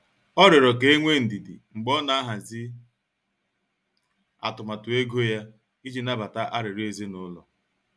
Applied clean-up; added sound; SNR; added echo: none; none; none; none.